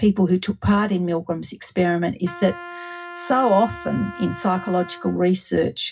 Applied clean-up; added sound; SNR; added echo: none; Trumpet; 15 dB; reverberation time 0.4 s.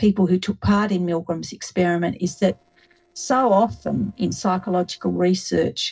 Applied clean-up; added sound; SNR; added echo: neural separator model SepFormer DNS4.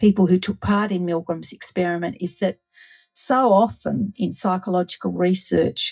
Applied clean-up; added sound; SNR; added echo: neural mask model DeepFilterNet 3.